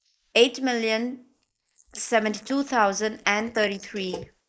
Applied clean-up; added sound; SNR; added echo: neural mask model Resemble Enhance denoiser.